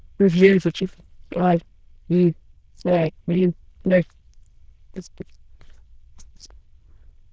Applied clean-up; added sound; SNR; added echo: neural diffusion model UNIVERSE++.